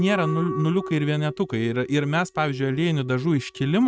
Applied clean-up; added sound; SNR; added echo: neural mask model RNNoise.